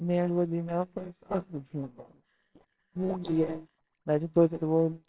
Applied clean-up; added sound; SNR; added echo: neural separator model SepFormer WHAMR!.